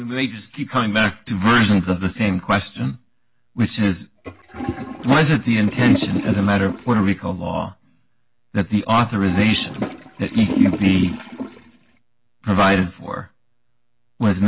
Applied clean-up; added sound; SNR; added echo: none; Toilet flush; 5 dB; none.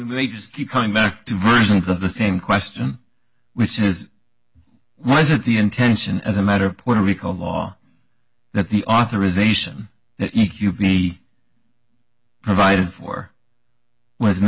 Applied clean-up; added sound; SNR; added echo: none; none; none; none.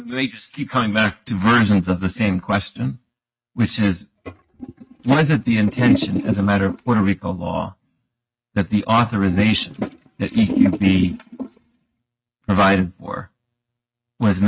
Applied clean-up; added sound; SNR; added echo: neural mask model RNNoise.